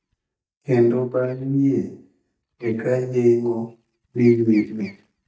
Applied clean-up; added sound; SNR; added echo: neural mask model DeepFilterNet 3.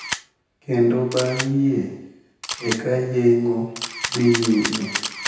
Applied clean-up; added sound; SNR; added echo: none; Camera; 9 dB; reverberation time 0.9 s.